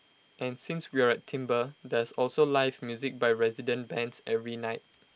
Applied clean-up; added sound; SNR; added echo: none; none; none; none.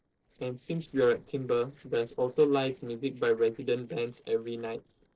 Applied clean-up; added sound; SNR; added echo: neural separator model SepFormer DNS4.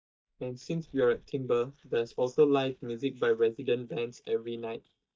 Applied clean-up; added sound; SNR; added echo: neural mask model DeepFilterNet 3.